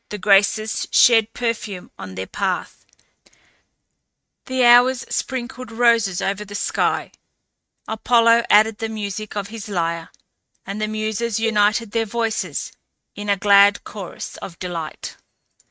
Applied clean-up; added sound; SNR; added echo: neural mask model RNNoise.